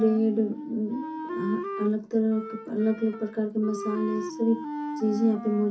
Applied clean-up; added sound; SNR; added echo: none; Wind instrument, woodwind instrument; 9 dB; reverberation time 0.3 s.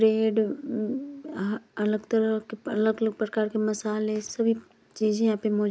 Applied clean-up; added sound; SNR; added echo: none; none; none; none.